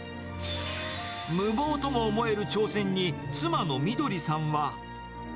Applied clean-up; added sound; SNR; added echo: none; Musical instrument; 7 dB; none.